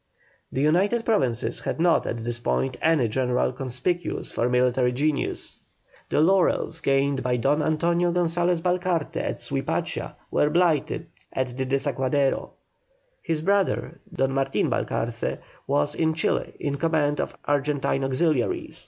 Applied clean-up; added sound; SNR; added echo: none; none; none; none.